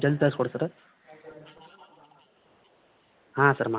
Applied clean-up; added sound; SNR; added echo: none; none; none; none.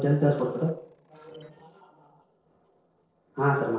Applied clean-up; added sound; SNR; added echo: neural separator model SepFormer DNS4.